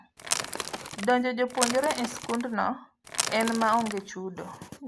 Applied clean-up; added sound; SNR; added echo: none; Crackle / Crushing / Wood; 5 dB; none.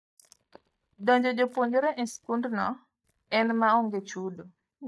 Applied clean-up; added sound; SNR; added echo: neural mask model DeepFilterNet 3.